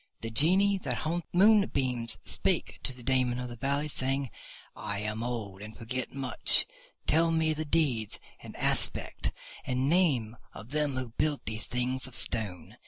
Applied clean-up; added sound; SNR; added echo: none; none; none; none.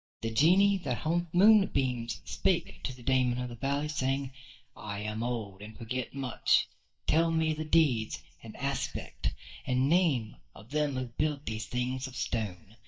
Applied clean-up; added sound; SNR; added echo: neural mask model DeepFilterNet 3.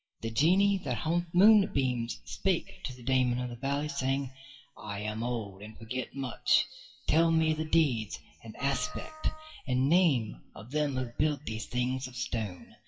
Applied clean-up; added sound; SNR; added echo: classical method WPE with log-MMSE.